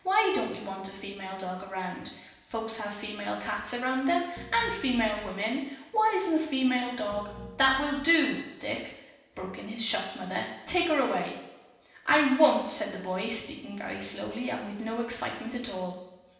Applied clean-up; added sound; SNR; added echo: none; Piano; 15 dB; reverberation time 0.9 s.